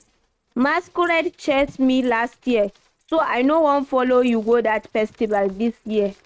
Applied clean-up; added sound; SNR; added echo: neural mask model RNNoise.